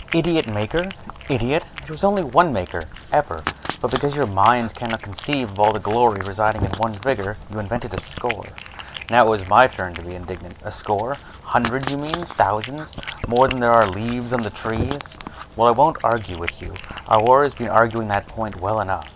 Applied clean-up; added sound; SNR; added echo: none; Cat; 13 dB; none.